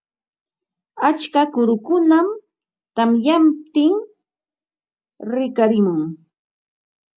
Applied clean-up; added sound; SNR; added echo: none; none; none; none.